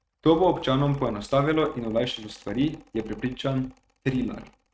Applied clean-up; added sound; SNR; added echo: neural mask model RNNoise.